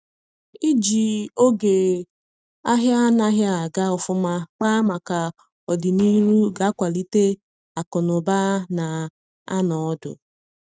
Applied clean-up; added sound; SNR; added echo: neural mask model RNNoise.